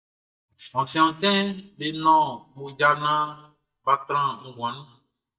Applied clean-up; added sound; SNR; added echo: neural mask model DeepFilterNet 3.